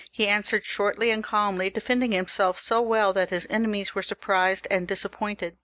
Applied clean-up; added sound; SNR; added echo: none; none; none; none.